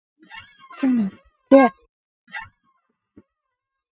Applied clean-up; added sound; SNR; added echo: neural mask model RNNoise.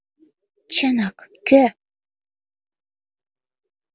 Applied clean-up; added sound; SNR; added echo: none; none; none; none.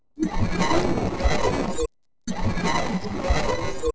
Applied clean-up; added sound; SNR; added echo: neural separator model SepFormer DNS4.